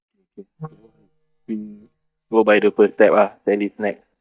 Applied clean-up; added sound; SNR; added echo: neural mask model DeepFilterNet 3.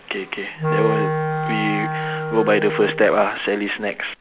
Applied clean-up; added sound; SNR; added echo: none; Wind instrument, woodwind instrument; 3 dB; none.